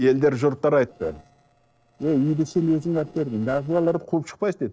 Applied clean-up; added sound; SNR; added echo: neural separator model SepFormer DNS4.